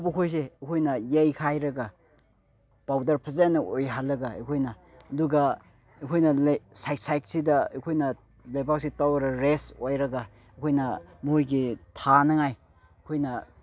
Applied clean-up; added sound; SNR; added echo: none; none; none; none.